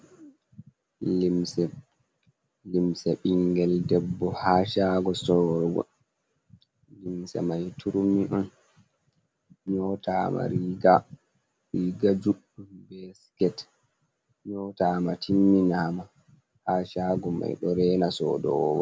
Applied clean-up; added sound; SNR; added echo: none; none; none; none.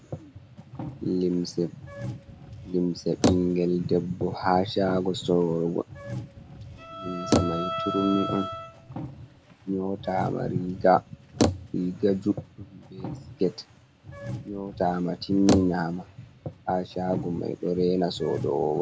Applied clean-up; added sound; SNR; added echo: none; Bicycle + Bowed string instrument; 6 dB; none.